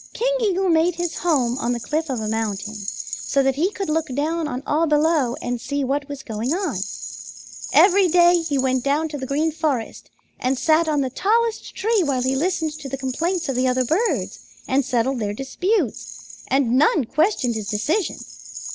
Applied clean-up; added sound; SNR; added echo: none; Rattle; 13 dB; none.